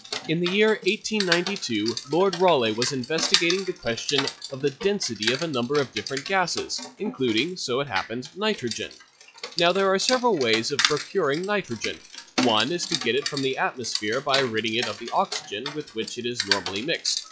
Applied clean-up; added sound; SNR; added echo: classical method log-MMSE.